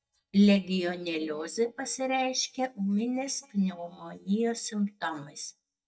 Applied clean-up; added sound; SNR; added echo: neural mask model DeepFilterNet 3.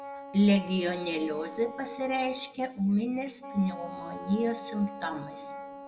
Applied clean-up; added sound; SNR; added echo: none; Wind instrument, woodwind instrument; 13 dB; reverberation time 1.6 s.